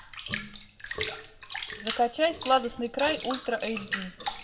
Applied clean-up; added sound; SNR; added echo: none; Bathtub (filling or washing) / Water; 7 dB; reverberation time 0.7 s.